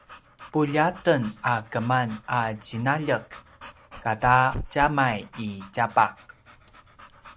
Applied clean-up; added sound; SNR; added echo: none; Dog / Breathing; 17 dB; none.